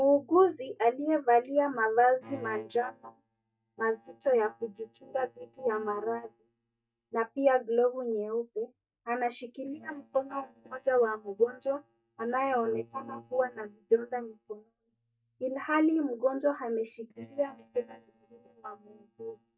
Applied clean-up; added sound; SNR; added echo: neural mask model DeepFilterNet 3.